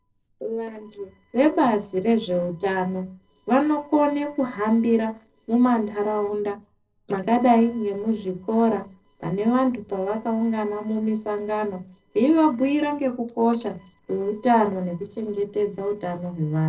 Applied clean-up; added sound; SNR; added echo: neural separator model SepFormer DNS4.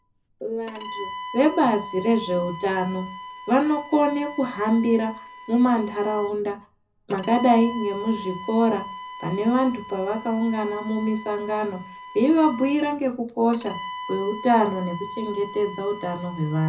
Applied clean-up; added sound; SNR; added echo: none; Bowed string instrument; 13 dB; reverberation time 0.4 s.